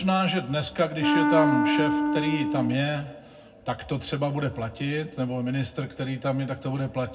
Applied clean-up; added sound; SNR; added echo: none; Wind instrument, woodwind instrument; -3 dB; reverberation time 0.3 s.